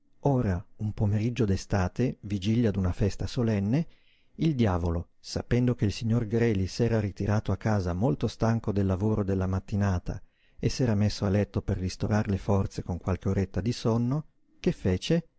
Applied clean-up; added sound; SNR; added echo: none; none; none; none.